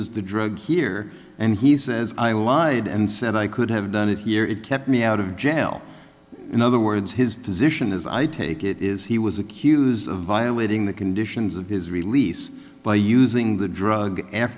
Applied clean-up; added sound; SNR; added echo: none; none; none; none.